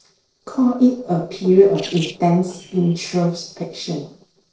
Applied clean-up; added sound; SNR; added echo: neural separator model SepFormer DNS4.